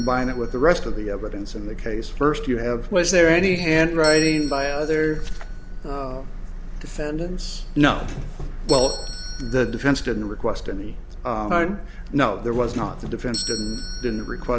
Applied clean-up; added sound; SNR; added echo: none; Doorbell; 15 dB; none.